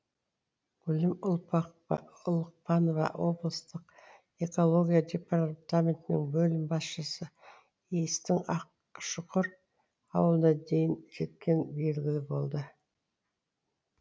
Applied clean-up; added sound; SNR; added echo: none; none; none; none.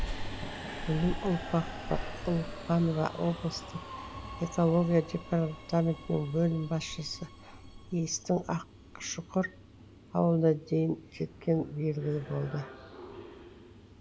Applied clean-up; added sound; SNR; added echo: none; Subway, metro, underground; 10 dB; none.